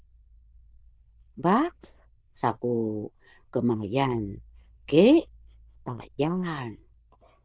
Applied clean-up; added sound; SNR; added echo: neural diffusion model UNIVERSE++.